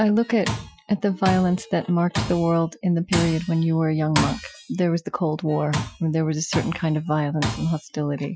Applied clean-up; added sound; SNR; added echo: classical method Wiener filter.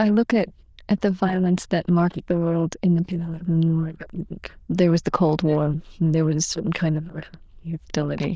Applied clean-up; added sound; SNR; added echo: neural diffusion model UNIVERSE++.